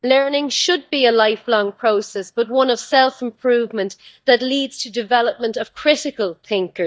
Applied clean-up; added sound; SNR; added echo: neural mask model DeepFilterNet 3.